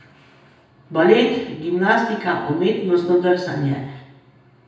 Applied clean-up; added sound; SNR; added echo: none; none; none; reverberation time 0.9 s.